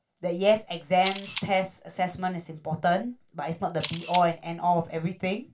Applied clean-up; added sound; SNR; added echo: none; Camera; 13 dB; reverberation time 0.2 s.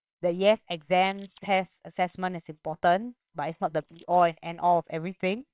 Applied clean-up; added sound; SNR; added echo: neural separator model SepFormer WHAMR!.